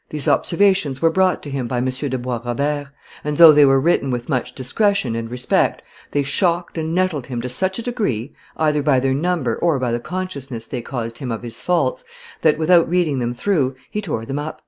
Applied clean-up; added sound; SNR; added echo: none; none; none; none.